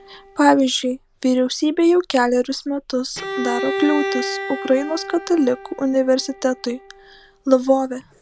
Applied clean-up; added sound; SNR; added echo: none; Bowed string instrument; 11 dB; none.